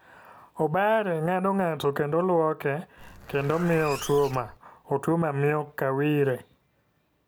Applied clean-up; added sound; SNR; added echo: none; Zipper (clothing); 16 dB; none.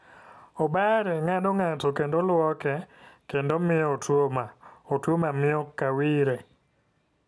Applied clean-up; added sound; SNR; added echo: none; none; none; none.